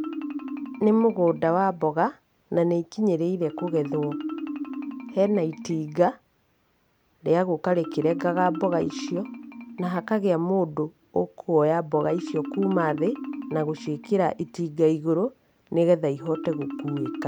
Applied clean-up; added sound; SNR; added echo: none; Marimba, xylophone; 11 dB; none.